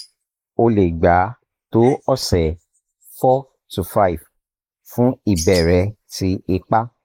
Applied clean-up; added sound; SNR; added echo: neural mask model Resemble Enhance denoiser.